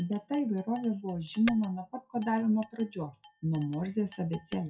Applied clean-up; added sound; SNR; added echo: classical method WPE with log-MMSE.